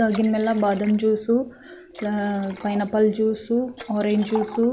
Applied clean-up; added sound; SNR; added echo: none; Liquid; 19 dB; none.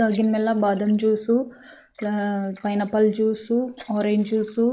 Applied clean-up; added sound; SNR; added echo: neural mask model Resemble Enhance denoiser.